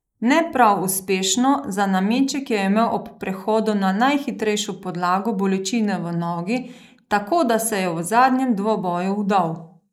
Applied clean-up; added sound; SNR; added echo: neural mask model Resemble Enhance denoiser.